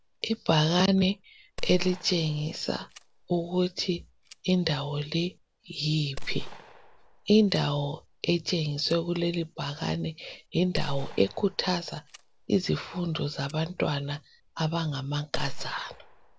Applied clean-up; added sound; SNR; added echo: none; Gunshot, gunfire; 11 dB; none.